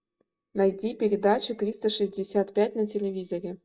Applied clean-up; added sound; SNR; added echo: neural mask model DeepFilterNet 3.